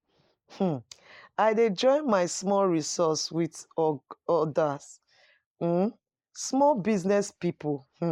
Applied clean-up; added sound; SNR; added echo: neural mask model Resemble Enhance denoiser.